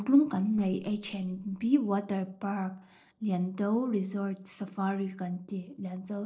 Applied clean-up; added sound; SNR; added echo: neural separator model SepFormer DNS4.